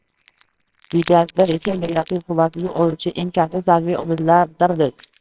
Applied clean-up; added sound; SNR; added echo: neural separator model SepFormer WHAMR!.